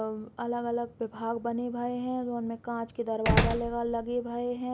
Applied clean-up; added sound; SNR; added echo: none; Slam; 0 dB; none.